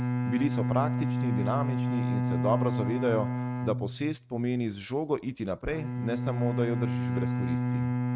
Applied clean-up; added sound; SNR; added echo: neural mask model RNNoise.